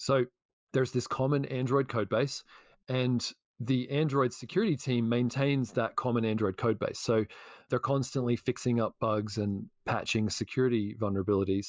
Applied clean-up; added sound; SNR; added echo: neural mask model Resemble Enhance denoiser.